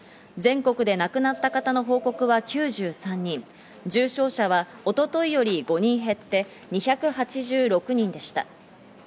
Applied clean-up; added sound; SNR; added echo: none; none; none; none.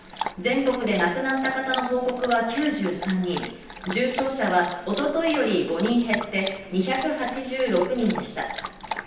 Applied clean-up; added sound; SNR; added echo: none; Dog; 11 dB; reverberation time 0.9 s.